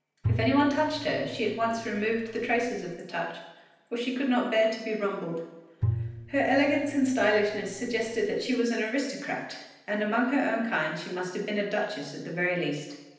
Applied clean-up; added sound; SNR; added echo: none; Bowed string instrument; 8 dB; reverberation time 0.9 s.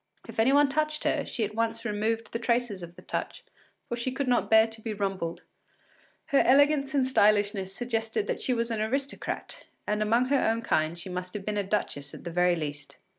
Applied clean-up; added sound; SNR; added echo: none; none; none; none.